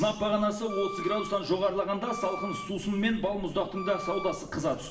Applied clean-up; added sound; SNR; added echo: none; Wind instrument, woodwind instrument; 11 dB; reverberation time 1.0 s.